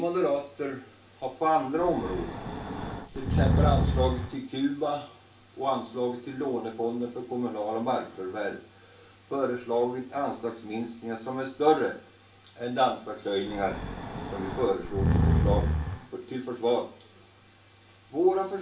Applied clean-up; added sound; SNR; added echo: none; Breathing; -3 dB; reverberation time 0.3 s.